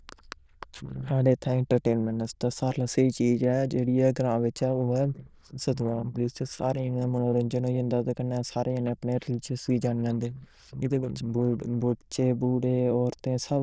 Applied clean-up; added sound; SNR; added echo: neural diffusion model UNIVERSE++.